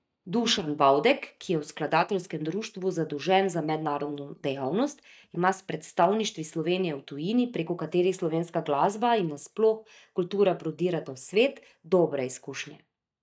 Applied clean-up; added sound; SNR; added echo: neural mask model DeepFilterNet 3.